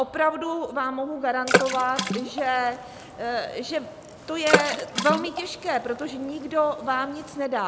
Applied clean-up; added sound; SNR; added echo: none; Water / Splash, splatter; 3 dB; none.